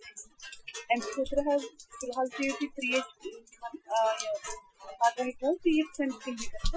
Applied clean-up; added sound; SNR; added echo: classical method Wiener filter.